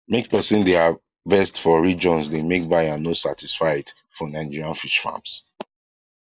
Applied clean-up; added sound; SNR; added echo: neural mask model Resemble Enhance denoiser.